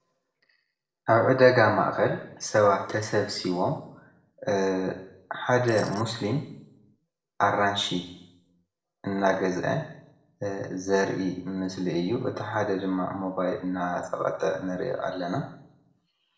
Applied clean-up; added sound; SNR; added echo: neural separator model SepFormer DNS4.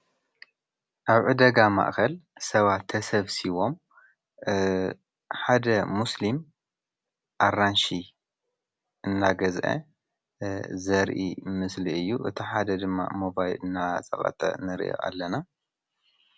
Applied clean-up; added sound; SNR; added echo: none; none; none; none.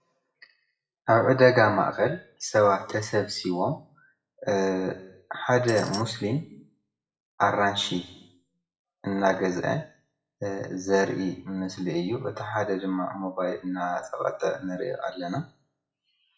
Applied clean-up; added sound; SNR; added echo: classical method WPE with log-MMSE.